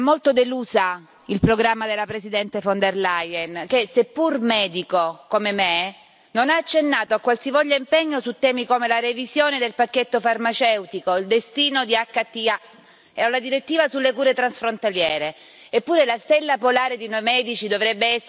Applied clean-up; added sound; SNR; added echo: none; none; none; none.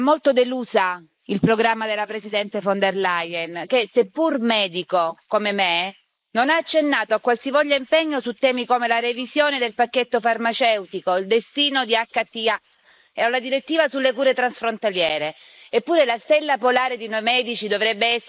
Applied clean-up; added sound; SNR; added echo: neural mask model Resemble Enhance denoiser.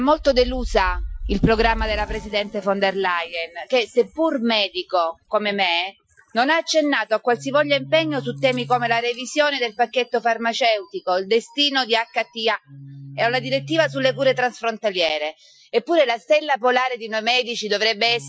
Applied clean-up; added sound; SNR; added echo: classical method Wiener filter.